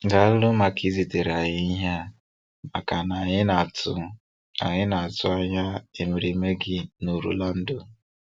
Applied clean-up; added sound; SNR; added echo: none; none; none; none.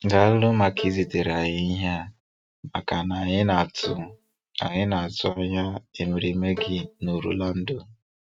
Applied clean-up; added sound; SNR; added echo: neural mask model RNNoise.